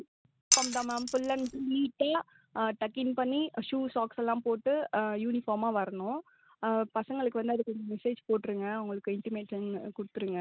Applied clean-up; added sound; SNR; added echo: none; Glass; 0 dB; none.